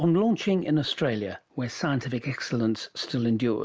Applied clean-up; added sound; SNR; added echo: none; none; none; none.